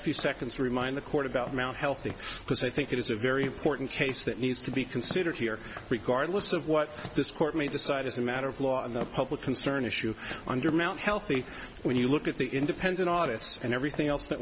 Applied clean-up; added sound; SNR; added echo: none; Walk, footsteps / Siren; 18 dB; none.